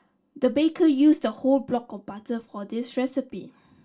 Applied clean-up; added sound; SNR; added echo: none; none; none; reverberation time 0.2 s.